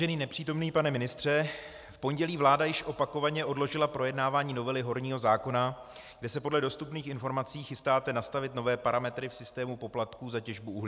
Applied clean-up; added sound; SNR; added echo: none; none; none; none.